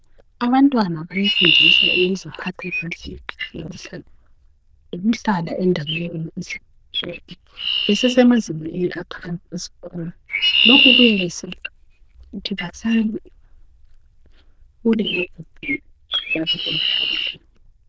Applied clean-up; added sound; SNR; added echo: neural diffusion model UNIVERSE++.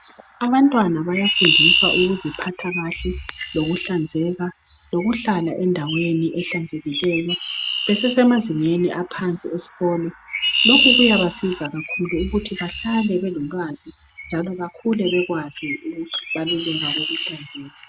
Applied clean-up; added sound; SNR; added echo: none; Chirp, tweet; 3 dB; none.